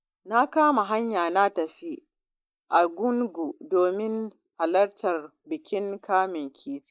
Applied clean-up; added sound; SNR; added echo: neural mask model Resemble Enhance denoiser.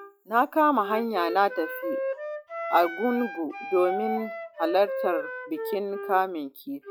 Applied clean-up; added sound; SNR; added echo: classical method log-MMSE.